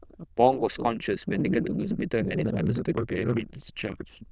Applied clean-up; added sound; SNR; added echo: neural diffusion model UNIVERSE++.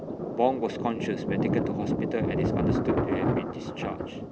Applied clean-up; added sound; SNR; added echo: none; Thunder; -4 dB; none.